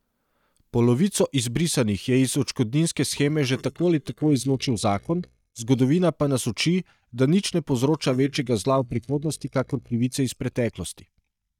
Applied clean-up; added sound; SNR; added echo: neural mask model DeepFilterNet 3.